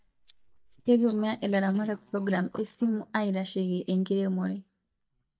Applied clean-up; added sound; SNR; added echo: neural mask model DeepFilterNet 3.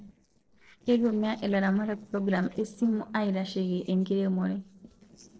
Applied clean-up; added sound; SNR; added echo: neural separator model SepFormer DNS4.